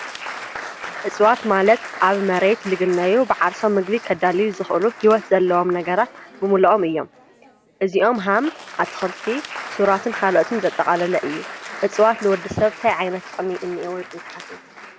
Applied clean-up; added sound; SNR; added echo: none; Applause; 15 dB; none.